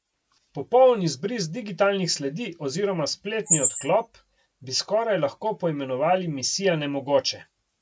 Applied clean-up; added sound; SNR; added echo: none; Chirp, tweet; 3 dB; none.